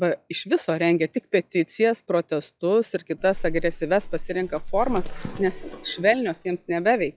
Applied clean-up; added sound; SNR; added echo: classical method log-MMSE.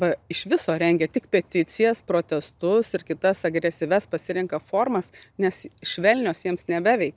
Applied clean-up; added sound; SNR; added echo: none; none; none; none.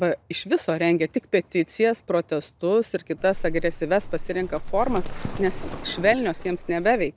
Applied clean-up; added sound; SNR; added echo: none; Livestock, farm animals, working animals; 7 dB; none.